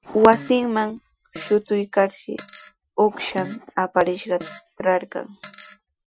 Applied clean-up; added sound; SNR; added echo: classical method Wiener filter.